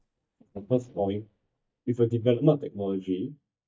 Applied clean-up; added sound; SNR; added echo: neural mask model DeepFilterNet 3.